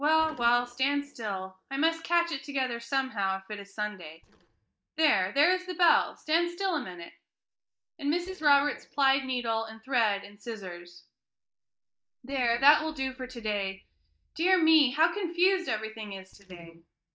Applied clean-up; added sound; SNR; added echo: neural mask model DeepFilterNet 3.